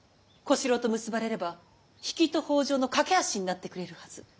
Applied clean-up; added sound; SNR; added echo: none; none; none; none.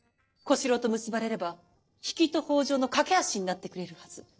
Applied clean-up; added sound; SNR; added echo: neural separator model SepFormer DNS4.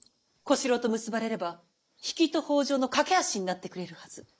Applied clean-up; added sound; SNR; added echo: neural mask model Resemble Enhance denoiser.